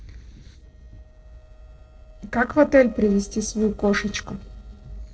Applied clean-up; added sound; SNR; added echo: neural separator model SepFormer DNS4.